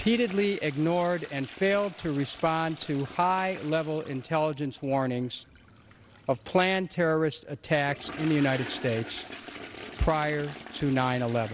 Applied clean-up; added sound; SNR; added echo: none; Toilet flush; 16 dB; none.